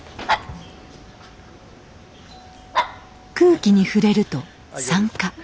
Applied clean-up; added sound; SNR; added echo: none; Dog; 9 dB; none.